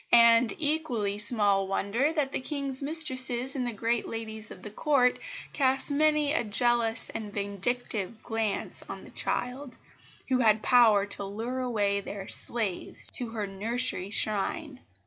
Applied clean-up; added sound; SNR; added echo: none; none; none; none.